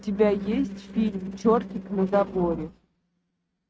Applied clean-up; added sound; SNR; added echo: neural mask model RNNoise.